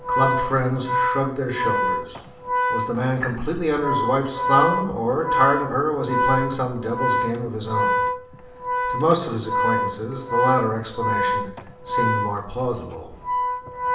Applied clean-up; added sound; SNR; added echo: none; Organ; 0 dB; reverberation time 0.6 s.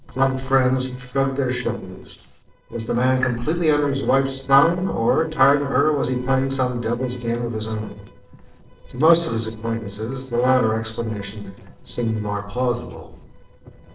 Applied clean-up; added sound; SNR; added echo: neural separator model SepFormer DNS4.